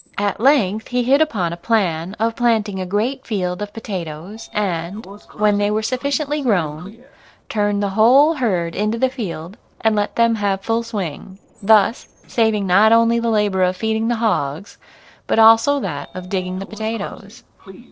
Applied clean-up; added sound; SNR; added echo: neural separator model SepFormer DNS4.